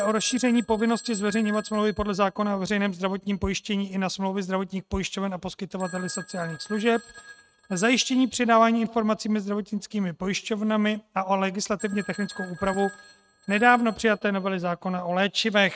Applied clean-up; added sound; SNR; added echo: neural mask model RNNoise.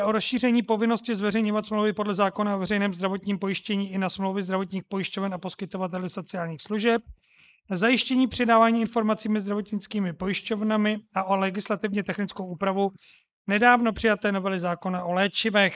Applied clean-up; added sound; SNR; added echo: neural mask model Resemble Enhance denoiser.